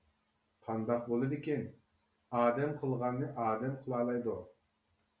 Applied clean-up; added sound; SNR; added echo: none; none; none; none.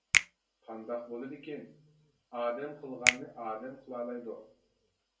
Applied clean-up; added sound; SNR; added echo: none; Finger snapping; -5 dB; reverberation time 0.2 s.